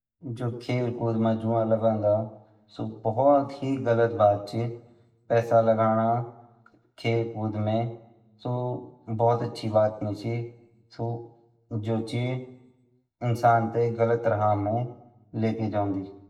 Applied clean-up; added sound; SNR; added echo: none; none; none; reverberation time 0.6 s.